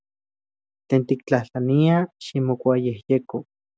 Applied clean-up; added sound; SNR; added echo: none; none; none; none.